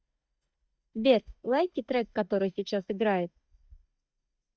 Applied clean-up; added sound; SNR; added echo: neural mask model DeepFilterNet 3.